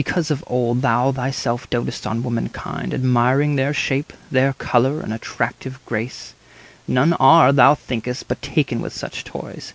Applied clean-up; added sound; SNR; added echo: none; none; none; none.